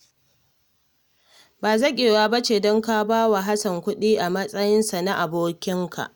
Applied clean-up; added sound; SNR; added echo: none; none; none; none.